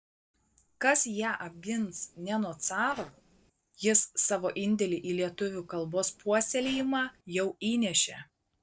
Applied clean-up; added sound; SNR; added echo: neural separator model SepFormer DNS4.